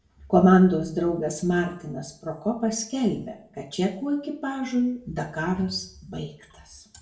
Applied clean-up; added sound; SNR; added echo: none; none; none; reverberation time 0.4 s.